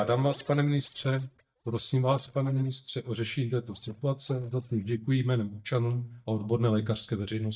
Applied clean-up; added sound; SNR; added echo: neural mask model DeepFilterNet 3.